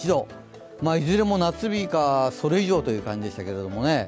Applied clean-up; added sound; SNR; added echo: none; none; none; none.